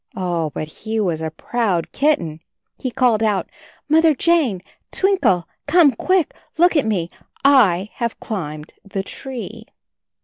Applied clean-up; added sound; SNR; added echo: none; none; none; none.